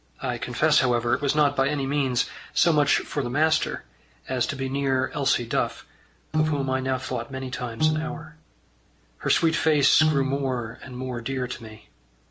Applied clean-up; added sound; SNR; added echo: none; Piano; 1 dB; none.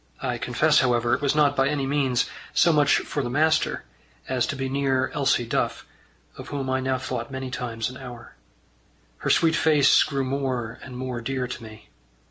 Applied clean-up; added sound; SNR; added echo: none; none; none; none.